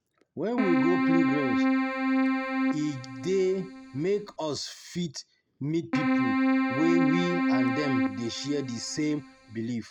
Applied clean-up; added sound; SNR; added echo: none; Keyboard (musical); -3 dB; none.